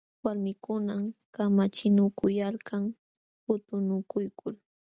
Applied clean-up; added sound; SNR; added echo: none; none; none; none.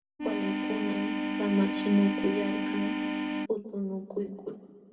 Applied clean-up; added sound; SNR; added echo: none; Organ; -1 dB; reverberation time 1.5 s.